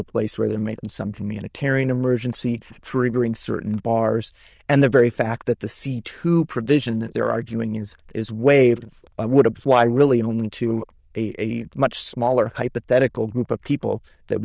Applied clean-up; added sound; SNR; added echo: neural diffusion model UNIVERSE++.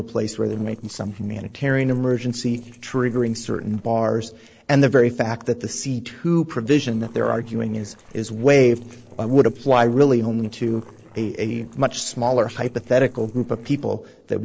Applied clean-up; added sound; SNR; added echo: neural separator model SepFormer DNS4.